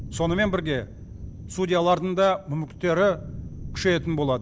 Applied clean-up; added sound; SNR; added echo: none; Thunder; 13 dB; none.